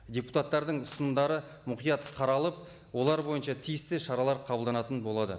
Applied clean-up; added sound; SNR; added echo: none; Coin (dropping); 19 dB; none.